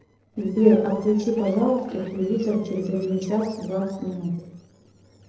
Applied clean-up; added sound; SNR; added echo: neural separator model SepFormer DNS4.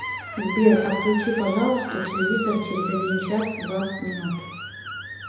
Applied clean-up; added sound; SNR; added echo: none; Screech; 7 dB; reverberation time 1.0 s.